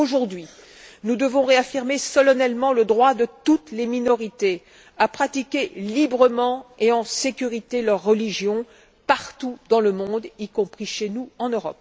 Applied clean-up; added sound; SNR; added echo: none; none; none; none.